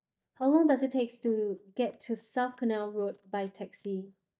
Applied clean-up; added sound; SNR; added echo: neural mask model DeepFilterNet 3.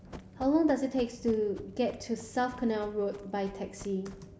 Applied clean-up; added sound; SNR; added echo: none; Run; 19 dB; none.